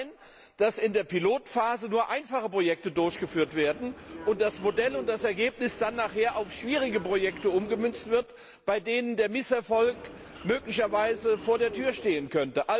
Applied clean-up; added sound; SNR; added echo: none; Subway, metro, underground; 15 dB; none.